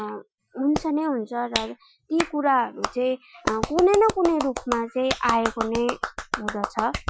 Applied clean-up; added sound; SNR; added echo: classical method Wiener filter.